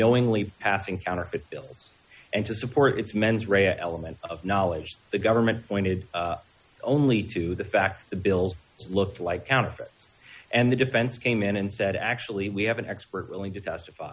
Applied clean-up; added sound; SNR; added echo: none; none; none; none.